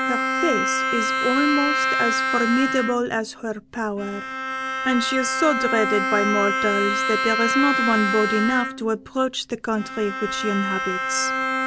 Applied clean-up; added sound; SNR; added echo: none; Bowed string instrument; 0 dB; none.